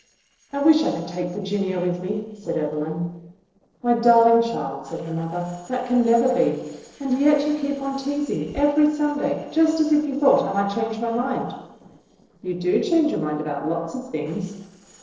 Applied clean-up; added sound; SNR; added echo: neural separator model SepFormer DNS4.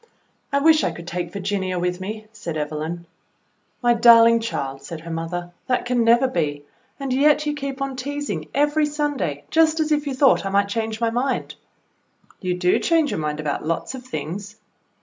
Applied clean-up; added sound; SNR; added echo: none; none; none; none.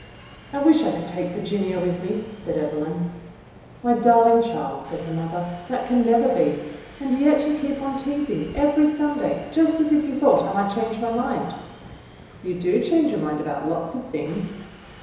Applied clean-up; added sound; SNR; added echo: none; Subway, metro, underground; 20 dB; reverberation time 1.0 s.